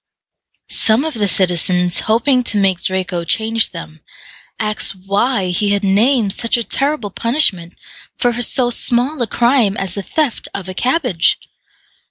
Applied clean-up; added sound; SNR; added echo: none; none; none; none.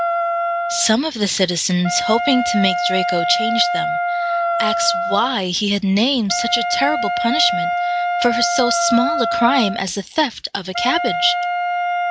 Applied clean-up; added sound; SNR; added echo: none; Wind instrument, woodwind instrument; 1 dB; none.